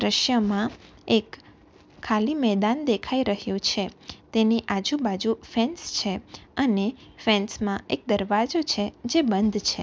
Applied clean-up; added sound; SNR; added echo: none; none; none; none.